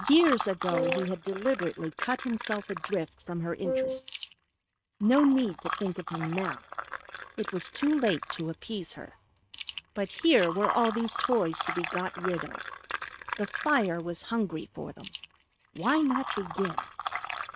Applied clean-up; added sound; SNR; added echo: neural mask model RNNoise.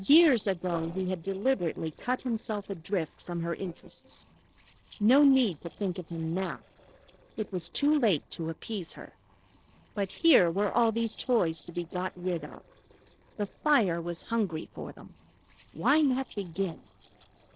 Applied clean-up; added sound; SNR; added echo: neural separator model SepFormer DNS4.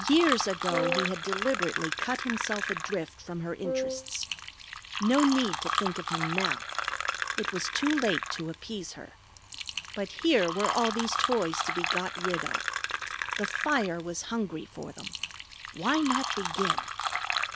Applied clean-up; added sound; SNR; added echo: none; Fill (with liquid) + Wind instrument, woodwind instrument; 2 dB; none.